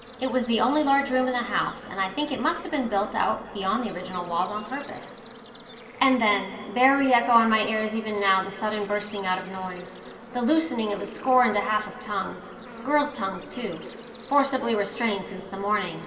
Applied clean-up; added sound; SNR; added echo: none; Bird / Insect / Frog; 17 dB; reverberation time 2.2 s.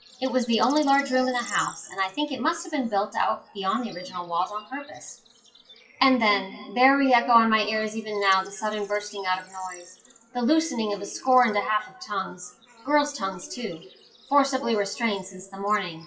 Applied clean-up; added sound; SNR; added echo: classical method WPE with log-MMSE.